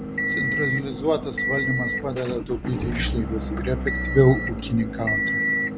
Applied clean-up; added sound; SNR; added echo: none; Motor vehicle (road) / Engine; 1 dB; none.